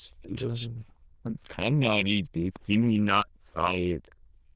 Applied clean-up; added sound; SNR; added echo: neural diffusion model UNIVERSE++.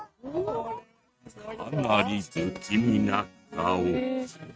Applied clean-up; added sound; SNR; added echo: neural mask model RNNoise.